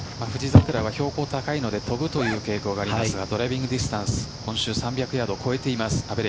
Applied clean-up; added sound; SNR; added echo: none; none; none; none.